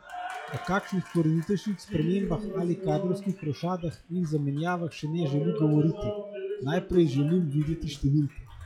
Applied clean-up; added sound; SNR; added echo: classical method log-MMSE.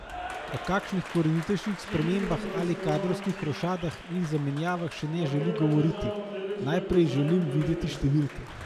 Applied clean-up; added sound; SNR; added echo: none; Applause; 7 dB; none.